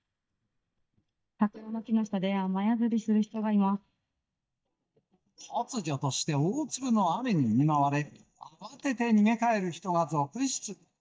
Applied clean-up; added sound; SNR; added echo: neural mask model DeepFilterNet 3.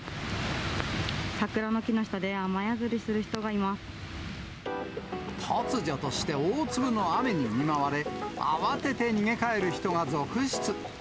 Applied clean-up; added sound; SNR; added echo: none; none; none; none.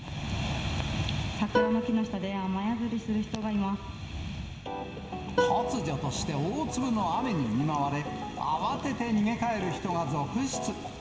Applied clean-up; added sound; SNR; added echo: none; Plucked string instrument; 3 dB; reverberation time 2.0 s.